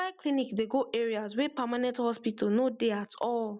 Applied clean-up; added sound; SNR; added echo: none; none; none; none.